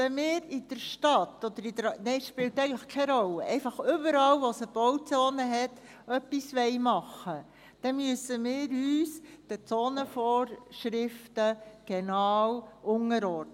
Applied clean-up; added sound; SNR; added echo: none; none; none; none.